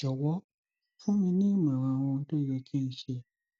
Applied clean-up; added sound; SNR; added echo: neural mask model DeepFilterNet 3.